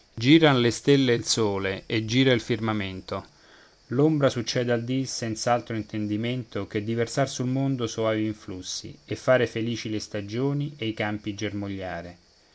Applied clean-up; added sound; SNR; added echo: none; none; none; none.